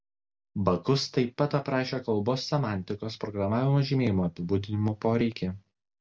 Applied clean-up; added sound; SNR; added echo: none; none; none; none.